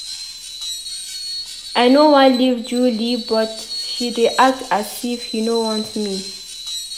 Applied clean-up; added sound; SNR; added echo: none; Screech; 11 dB; none.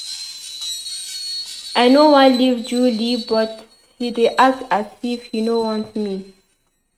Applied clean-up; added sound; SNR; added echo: neural mask model RNNoise.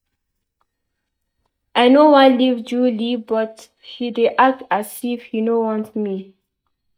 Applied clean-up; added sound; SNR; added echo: neural mask model DeepFilterNet 3.